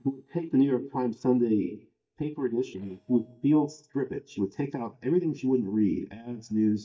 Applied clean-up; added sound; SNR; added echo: neural mask model DeepFilterNet 3.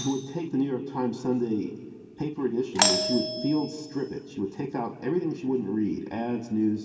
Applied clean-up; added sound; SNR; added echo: none; Doorbell; 6 dB; reverberation time 1.9 s.